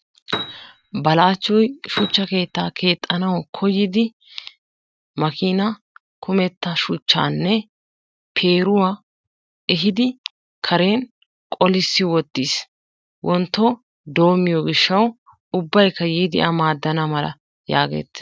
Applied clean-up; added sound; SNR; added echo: neural mask model RNNoise.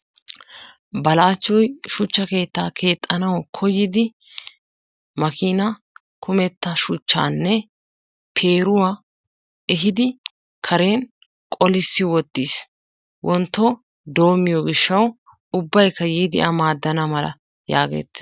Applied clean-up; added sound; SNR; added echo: none; none; none; none.